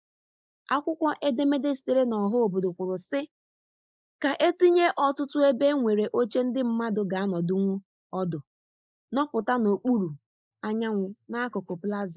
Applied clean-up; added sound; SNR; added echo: neural mask model Resemble Enhance denoiser.